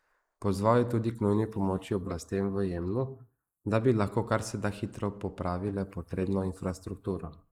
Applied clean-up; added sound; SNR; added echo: neural mask model Resemble Enhance denoiser.